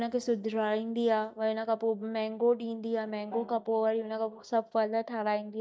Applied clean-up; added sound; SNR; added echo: neural mask model DeepFilterNet 3.